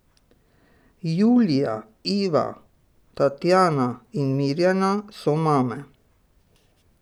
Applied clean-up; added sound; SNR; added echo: none; none; none; none.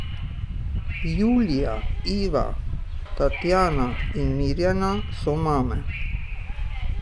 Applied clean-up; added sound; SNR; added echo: none; Subway, metro, underground / Wind; 1 dB; none.